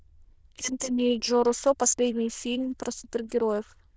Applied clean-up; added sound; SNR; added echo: neural diffusion model UNIVERSE++.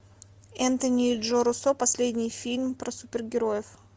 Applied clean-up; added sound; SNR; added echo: none; none; none; none.